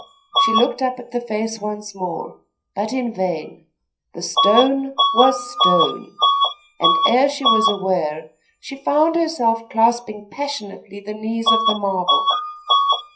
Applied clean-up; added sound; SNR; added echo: classical method WPE with log-MMSE.